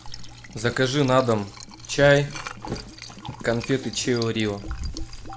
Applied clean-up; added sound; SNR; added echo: none; Thump, thud + Liquid; 14 dB; none.